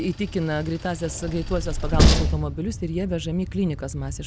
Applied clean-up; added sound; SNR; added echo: none; Train; -2 dB; none.